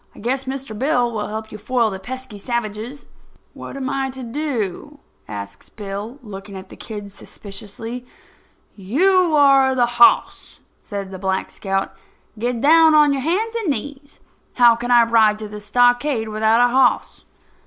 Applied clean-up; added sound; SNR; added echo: none; none; none; none.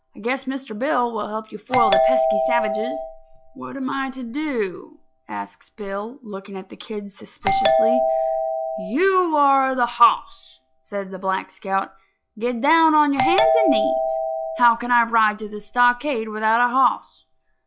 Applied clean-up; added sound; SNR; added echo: classical method log-MMSE.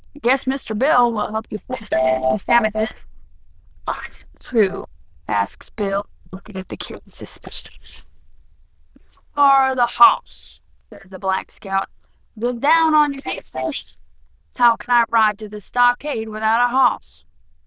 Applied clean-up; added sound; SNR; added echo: neural diffusion model UNIVERSE++.